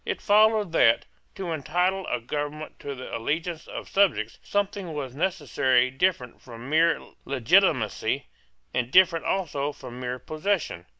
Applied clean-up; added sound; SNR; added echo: none; none; none; none.